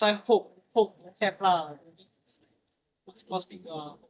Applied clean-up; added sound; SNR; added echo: neural mask model DeepFilterNet 3.